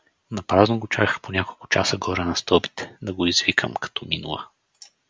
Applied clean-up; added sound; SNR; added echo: none; none; none; none.